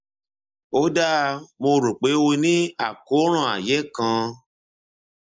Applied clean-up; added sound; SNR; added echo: neural mask model Resemble Enhance denoiser.